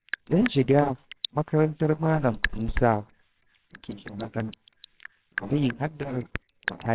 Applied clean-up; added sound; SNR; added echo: neural separator model SepFormer WHAMR!.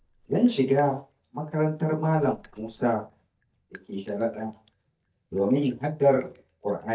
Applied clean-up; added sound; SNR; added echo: neural mask model DeepFilterNet 3.